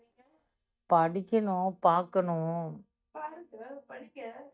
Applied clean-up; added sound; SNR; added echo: neural mask model DeepFilterNet 3.